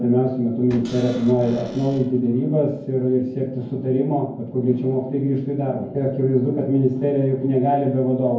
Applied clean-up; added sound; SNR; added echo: none; Cupboard open or close / Door; 19 dB; reverberation time 0.9 s.